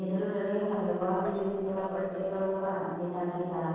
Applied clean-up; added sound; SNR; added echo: neural separator model SepFormer DNS4.